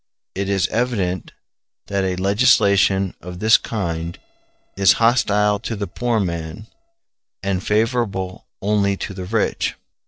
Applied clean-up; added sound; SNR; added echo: neural separator model SepFormer DNS4.